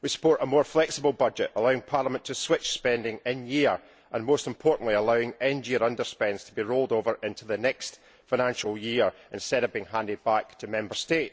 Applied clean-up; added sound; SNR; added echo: none; none; none; none.